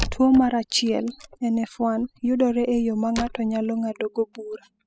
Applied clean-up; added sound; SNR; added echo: classical method spectral subtraction.